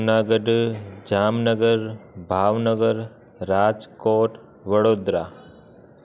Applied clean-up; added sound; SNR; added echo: none; none; none; none.